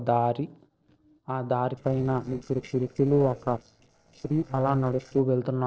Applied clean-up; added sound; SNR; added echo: neural separator model SepFormer DNS4.